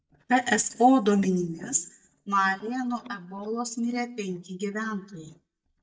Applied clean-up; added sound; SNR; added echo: neural mask model DeepFilterNet 3.